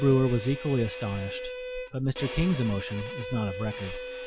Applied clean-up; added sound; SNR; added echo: none; Bowed string instrument; 9 dB; none.